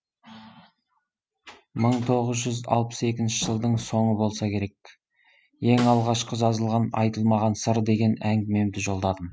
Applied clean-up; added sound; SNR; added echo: none; Snare drum; 16 dB; none.